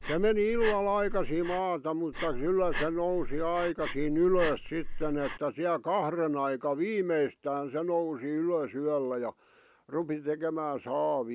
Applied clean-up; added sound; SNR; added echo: none; Breathing; 4 dB; none.